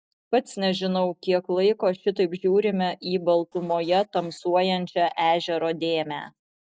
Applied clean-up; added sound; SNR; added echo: neural separator model SepFormer DNS4.